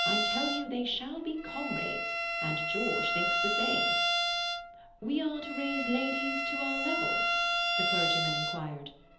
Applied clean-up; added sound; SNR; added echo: none; Bowed string instrument; -4 dB; reverberation time 1.2 s.